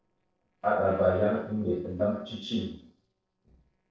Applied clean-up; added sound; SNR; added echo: neural separator model SepFormer DNS4.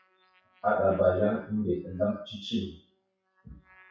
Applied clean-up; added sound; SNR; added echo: classical method WPE with log-MMSE.